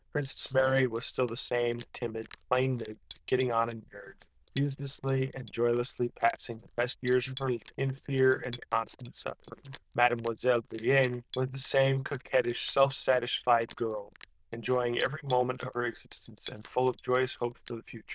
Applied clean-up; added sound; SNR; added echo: neural diffusion model UNIVERSE++.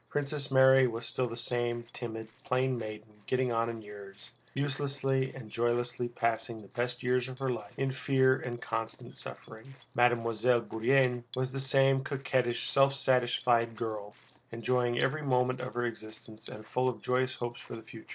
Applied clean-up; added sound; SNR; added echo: neural separator model SepFormer DNS4.